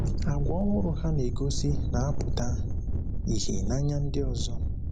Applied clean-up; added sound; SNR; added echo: none; Thunder; -4 dB; none.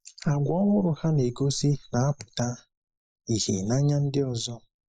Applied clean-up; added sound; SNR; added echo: neural mask model Resemble Enhance denoiser.